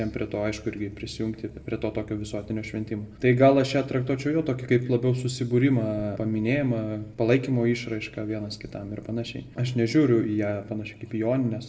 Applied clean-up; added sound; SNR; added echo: none; none; none; reverberation time 0.8 s.